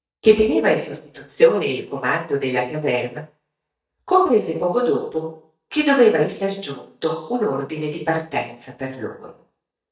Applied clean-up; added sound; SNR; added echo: neural mask model DeepFilterNet 3.